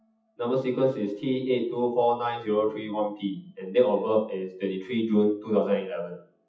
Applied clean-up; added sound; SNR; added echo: classical method WPE with log-MMSE.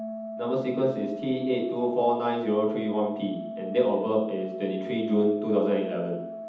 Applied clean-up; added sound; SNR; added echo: none; Organ; 10 dB; reverberation time 0.8 s.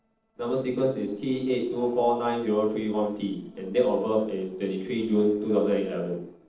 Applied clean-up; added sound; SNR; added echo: neural separator model SepFormer DNS4.